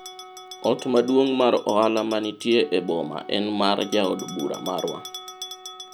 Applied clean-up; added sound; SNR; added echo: none; Wind instrument, woodwind instrument + Bell; 16 dB; none.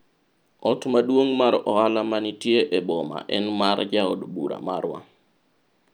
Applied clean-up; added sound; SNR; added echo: none; none; none; none.